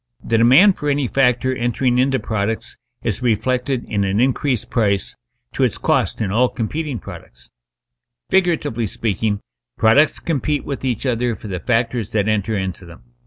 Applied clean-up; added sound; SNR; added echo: none; none; none; none.